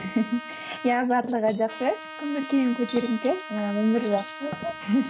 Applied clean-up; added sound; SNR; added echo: none; Trumpet + Cutlery, silverware; 12 dB; none.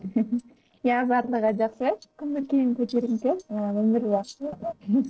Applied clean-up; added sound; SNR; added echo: neural separator model SepFormer DNS4.